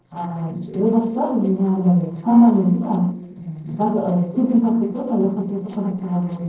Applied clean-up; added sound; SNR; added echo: neural separator model SepFormer DNS4.